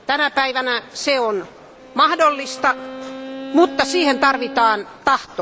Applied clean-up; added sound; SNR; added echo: none; Bowed string instrument; 13 dB; none.